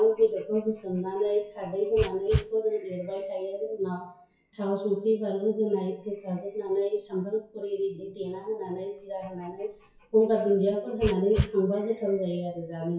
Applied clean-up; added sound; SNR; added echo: classical method WPE with log-MMSE.